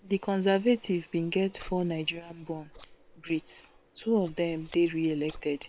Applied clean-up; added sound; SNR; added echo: neural separator model SepFormer WHAM!.